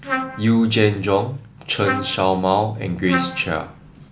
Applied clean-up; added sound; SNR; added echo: none; Trumpet; 8 dB; none.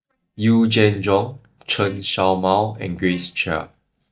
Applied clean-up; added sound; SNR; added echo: neural mask model DeepFilterNet 3.